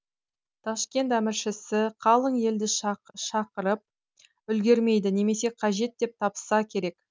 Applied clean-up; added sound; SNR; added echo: none; none; none; none.